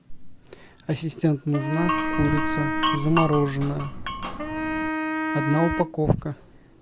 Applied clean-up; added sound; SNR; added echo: none; Glass + Wind instrument, woodwind instrument; 2 dB; none.